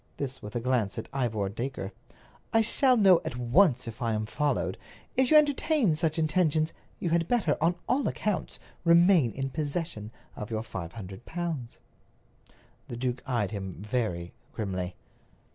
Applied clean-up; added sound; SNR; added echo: none; none; none; none.